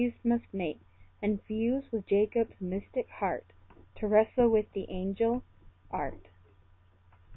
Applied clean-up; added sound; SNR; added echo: none; none; none; none.